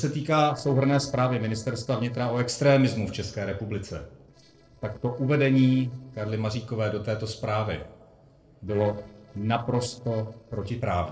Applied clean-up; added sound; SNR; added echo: neural separator model SepFormer DNS4.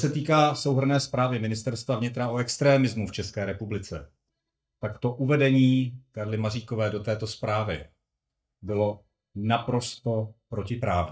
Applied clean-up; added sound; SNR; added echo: neural mask model DeepFilterNet 3.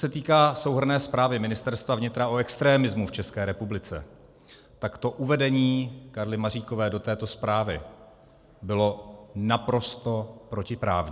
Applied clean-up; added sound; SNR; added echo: none; none; none; none.